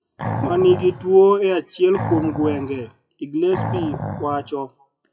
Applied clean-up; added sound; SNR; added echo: classical method WPE with log-MMSE.